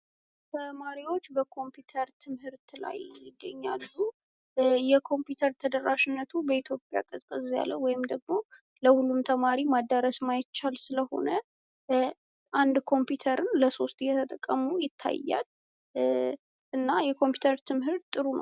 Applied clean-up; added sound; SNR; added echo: none; none; none; none.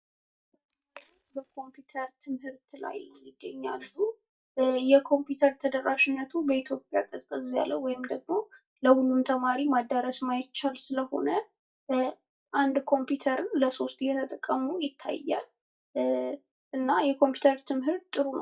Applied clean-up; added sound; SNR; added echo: neural mask model DeepFilterNet 3.